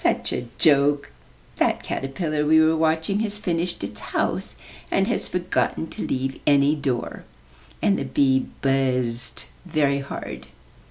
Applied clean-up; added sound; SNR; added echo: none; none; none; none.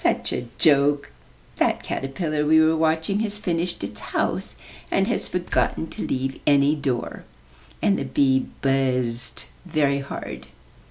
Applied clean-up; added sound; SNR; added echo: none; Tools; 13 dB; none.